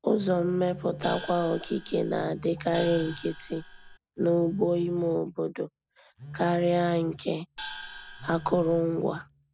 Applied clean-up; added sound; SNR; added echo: none; Gong + Telephone; 14 dB; none.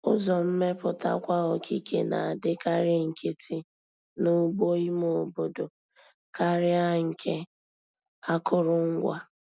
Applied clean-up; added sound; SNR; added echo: none; none; none; none.